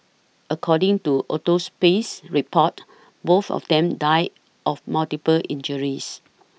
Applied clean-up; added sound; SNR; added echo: none; none; none; none.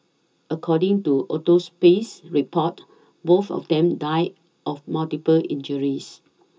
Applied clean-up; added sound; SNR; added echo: none; none; none; reverberation time 0.2 s.